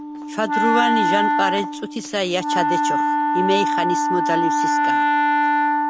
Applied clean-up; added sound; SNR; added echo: none; Wind instrument, woodwind instrument; -5 dB; none.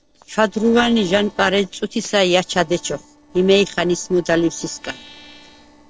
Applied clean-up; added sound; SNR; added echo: neural separator model SepFormer DNS4.